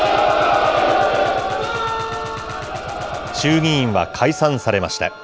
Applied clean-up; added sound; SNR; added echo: none; Wind instrument, woodwind instrument + Gunshot, gunfire; 15 dB; none.